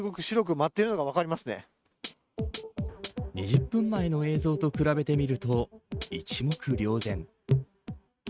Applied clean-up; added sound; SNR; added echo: neural mask model RNNoise.